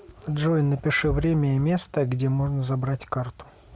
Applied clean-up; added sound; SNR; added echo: none; none; none; none.